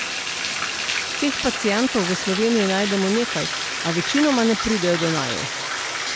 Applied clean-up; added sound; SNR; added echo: none; Bathtub (filling or washing); 3 dB; none.